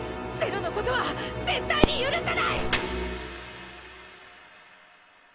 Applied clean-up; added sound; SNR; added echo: none; Fireworks; 6 dB; none.